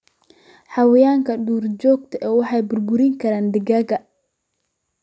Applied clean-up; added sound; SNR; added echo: none; none; none; none.